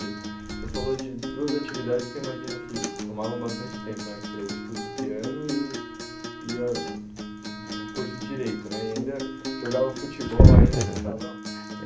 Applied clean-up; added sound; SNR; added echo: none; Acoustic guitar; 9 dB; none.